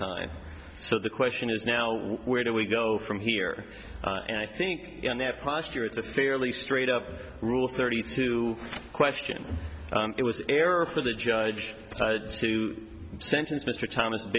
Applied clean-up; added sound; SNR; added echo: none; none; none; none.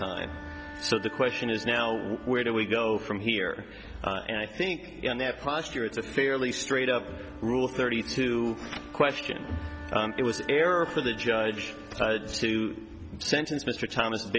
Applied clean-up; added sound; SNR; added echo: none; Wind instrument, woodwind instrument; 17 dB; none.